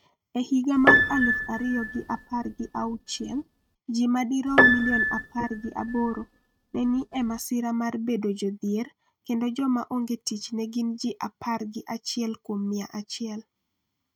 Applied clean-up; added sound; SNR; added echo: neural mask model RNNoise.